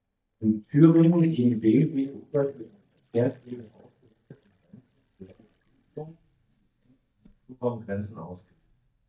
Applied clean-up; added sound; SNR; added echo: neural mask model DeepFilterNet 3.